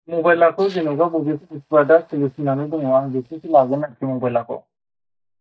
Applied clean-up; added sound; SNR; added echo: neural mask model DeepFilterNet 3.